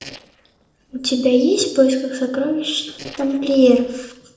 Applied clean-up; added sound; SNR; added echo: neural separator model SepFormer DNS4.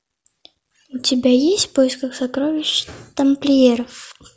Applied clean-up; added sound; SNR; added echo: none; none; none; none.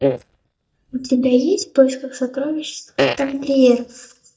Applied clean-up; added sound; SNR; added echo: neural mask model DeepFilterNet 3.